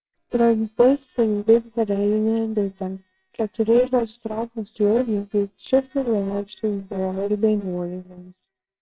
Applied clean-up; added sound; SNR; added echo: neural separator model SepFormer WHAMR!.